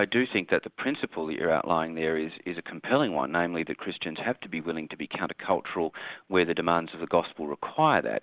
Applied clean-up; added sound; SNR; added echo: none; none; none; none.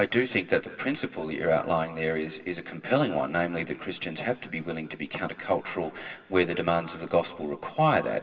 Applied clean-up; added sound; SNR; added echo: none; none; none; reverberation time 2.4 s.